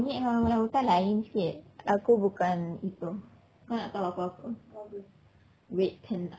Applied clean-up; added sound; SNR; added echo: none; none; none; none.